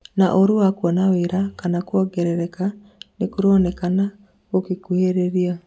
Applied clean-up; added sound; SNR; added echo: none; none; none; none.